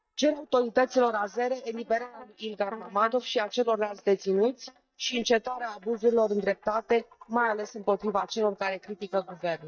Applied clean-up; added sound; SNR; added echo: neural mask model DeepFilterNet 3.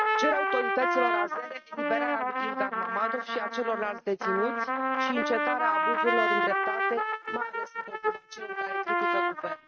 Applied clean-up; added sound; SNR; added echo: neural mask model RNNoise.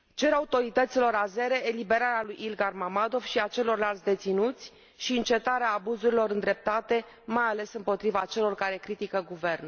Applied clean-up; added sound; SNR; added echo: none; none; none; none.